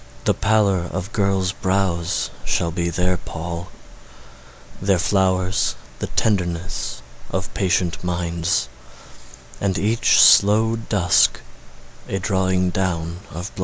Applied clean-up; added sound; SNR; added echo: none; none; none; none.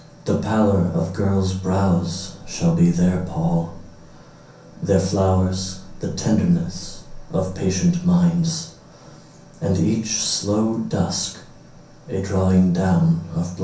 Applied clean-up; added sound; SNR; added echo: none; none; none; reverberation time 0.6 s.